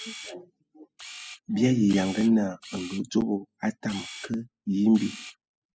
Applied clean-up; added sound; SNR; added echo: classical method spectral subtraction.